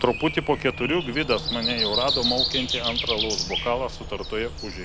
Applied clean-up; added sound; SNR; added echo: none; Breathing; 2 dB; none.